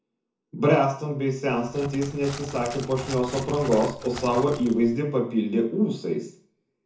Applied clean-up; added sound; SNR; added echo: none; Crackle; 14 dB; reverberation time 0.6 s.